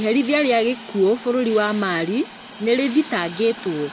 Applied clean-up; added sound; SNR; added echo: none; Hiss + Respiratory sounds; 17 dB; none.